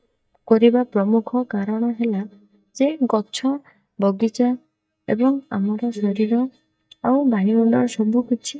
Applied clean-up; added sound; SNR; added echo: neural mask model DeepFilterNet 3.